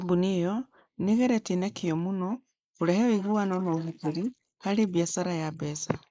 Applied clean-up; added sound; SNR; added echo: neural mask model Resemble Enhance denoiser.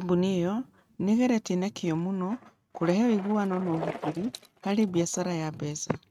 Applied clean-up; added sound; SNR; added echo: neural mask model RNNoise.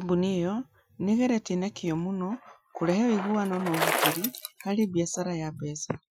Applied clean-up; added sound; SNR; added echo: classical method Wiener filter.